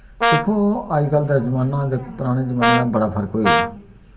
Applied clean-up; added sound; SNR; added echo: none; Brass instrument; -2 dB; reverberation time 0.6 s.